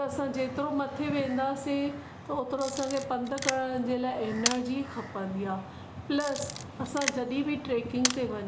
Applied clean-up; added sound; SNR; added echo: none; Camera; 6 dB; none.